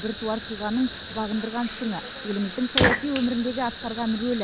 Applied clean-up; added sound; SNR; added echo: none; Fire; 1 dB; none.